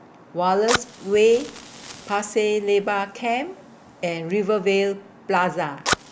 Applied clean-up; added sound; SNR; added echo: none; Fire; 11 dB; none.